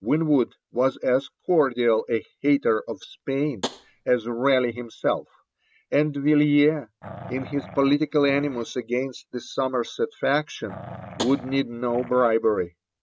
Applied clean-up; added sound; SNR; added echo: none; Tap + Growling; 14 dB; none.